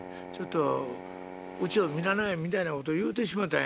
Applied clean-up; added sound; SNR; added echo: none; Drill; 13 dB; none.